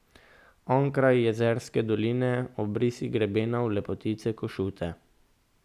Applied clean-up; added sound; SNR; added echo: none; none; none; none.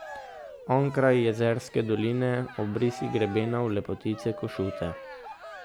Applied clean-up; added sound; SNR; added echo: none; Cheering; 15 dB; none.